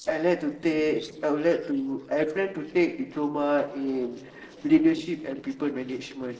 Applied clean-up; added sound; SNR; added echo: neural separator model SepFormer DNS4.